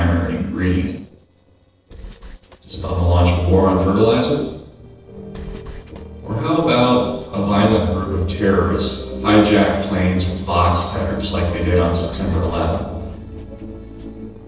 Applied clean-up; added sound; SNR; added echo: neural separator model SepFormer DNS4.